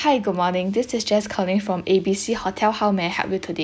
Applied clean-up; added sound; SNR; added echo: none; none; none; none.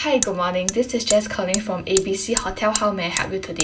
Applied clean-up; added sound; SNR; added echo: none; Hammer; 7 dB; reverberation time 0.2 s.